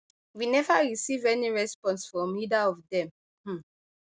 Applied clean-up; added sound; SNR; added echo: none; none; none; none.